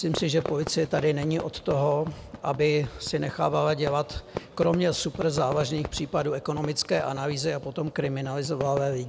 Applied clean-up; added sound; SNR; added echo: none; Fireworks; 13 dB; none.